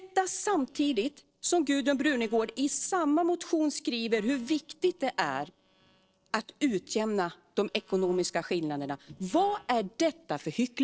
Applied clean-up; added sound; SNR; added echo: neural separator model SepFormer DNS4.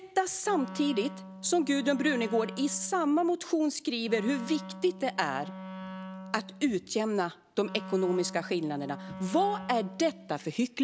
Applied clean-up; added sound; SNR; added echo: none; Wind instrument, woodwind instrument; 13 dB; none.